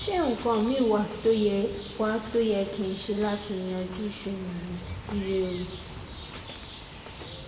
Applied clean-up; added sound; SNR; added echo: none; Bird; 12 dB; reverberation time 1.1 s.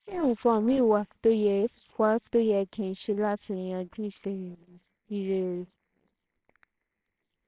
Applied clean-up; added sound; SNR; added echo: neural separator model SepFormer WHAMR!.